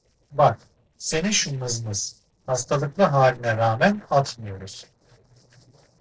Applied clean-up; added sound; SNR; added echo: neural separator model SepFormer DNS4.